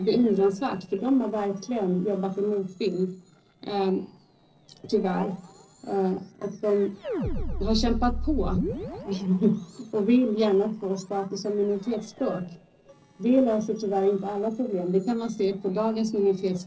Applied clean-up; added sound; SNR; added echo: neural separator model SepFormer DNS4.